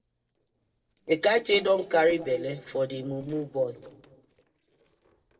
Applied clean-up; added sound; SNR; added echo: neural separator model SepFormer DNS4.